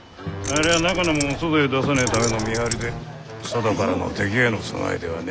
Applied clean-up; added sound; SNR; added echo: none; Keys jangling; 7 dB; none.